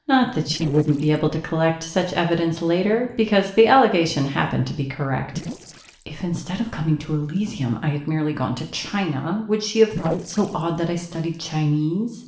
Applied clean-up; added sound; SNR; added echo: neural separator model SepFormer DNS4.